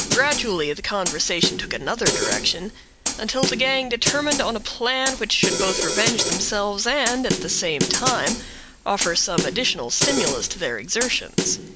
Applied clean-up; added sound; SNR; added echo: none; Snare drum; 3 dB; none.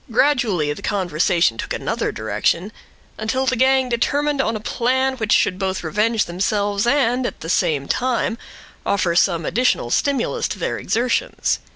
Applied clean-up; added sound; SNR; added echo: none; none; none; none.